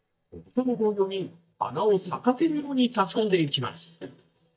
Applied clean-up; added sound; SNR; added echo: neural mask model DeepFilterNet 3.